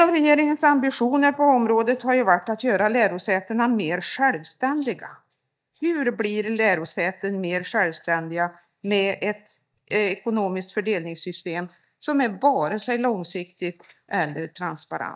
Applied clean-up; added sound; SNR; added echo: neural mask model DeepFilterNet 3.